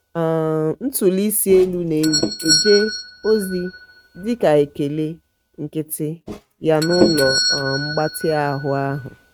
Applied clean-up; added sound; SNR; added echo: neural mask model RNNoise.